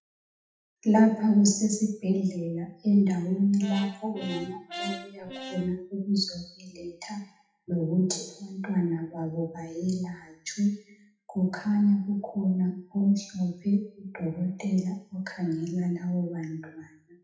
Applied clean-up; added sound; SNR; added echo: classical method WPE with log-MMSE.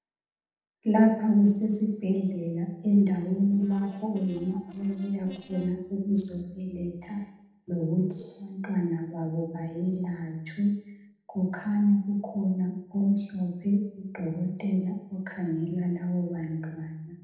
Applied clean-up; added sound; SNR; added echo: neural separator model SepFormer DNS4.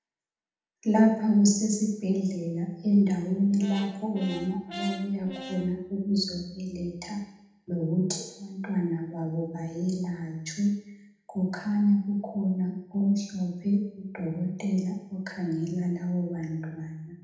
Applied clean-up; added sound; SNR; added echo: none; Brass instrument; 14 dB; reverberation time 0.8 s.